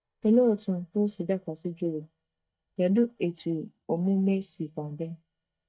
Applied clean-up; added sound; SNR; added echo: neural mask model DeepFilterNet 3.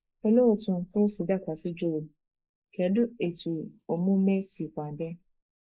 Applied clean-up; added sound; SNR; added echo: neural mask model Resemble Enhance denoiser.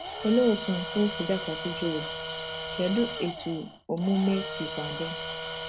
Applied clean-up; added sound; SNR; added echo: none; Tools; 7 dB; none.